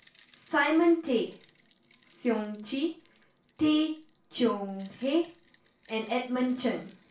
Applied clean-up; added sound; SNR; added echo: none; Keys jangling; 12 dB; reverberation time 0.3 s.